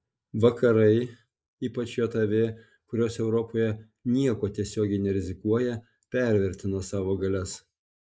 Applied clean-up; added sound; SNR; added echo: neural mask model Resemble Enhance denoiser.